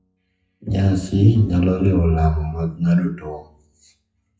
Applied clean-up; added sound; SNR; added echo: classical method WPE with log-MMSE.